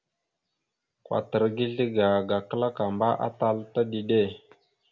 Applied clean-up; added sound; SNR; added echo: none; none; none; none.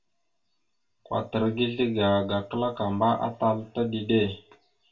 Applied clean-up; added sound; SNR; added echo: none; none; none; reverberation time 0.2 s.